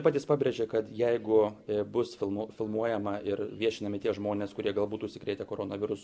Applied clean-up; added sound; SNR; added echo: none; none; none; none.